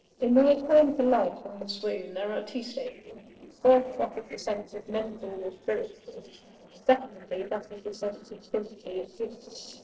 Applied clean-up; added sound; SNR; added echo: neural separator model SepFormer DNS4.